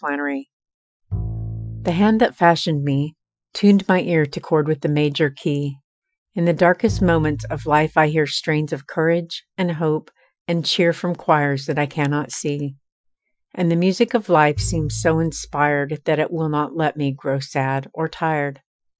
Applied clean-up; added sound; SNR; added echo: classical method Wiener filter.